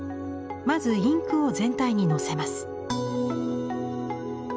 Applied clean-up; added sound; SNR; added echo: none; none; none; none.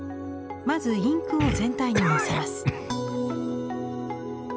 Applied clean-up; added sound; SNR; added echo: none; Cough; 4 dB; none.